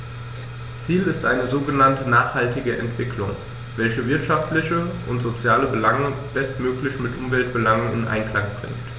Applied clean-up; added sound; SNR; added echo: none; none; none; none.